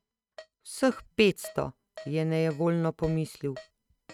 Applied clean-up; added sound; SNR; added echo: neural mask model RNNoise.